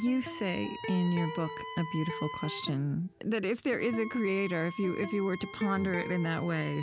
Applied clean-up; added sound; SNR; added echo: none; Electric guitar + Wind instrument, woodwind instrument; 10 dB; none.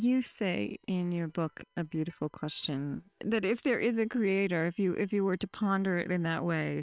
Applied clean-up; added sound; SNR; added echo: neural separator model SepFormer WHAM!.